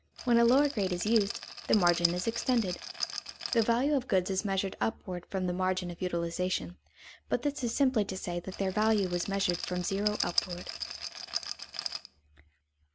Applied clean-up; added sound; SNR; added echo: none; Rattle; 7 dB; none.